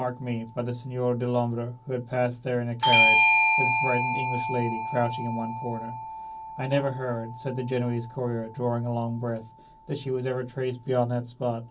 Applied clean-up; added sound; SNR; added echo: none; Bell / Doorbell; 0 dB; reverberation time 0.4 s.